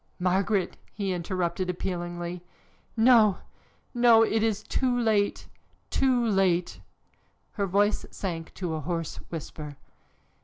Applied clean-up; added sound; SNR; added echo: none; none; none; none.